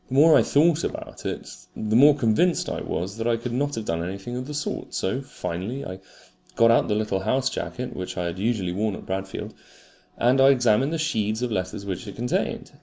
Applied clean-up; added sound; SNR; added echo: none; none; none; none.